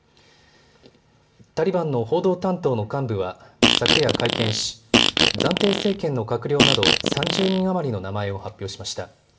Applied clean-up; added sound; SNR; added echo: none; Fart; -4 dB; reverberation time 0.3 s.